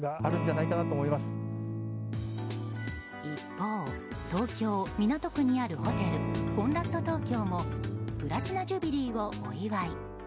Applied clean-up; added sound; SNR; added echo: none; Electric guitar / Strum; 2 dB; none.